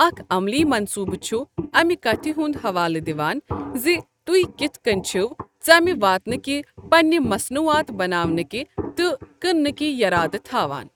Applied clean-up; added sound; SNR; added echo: neural mask model RNNoise.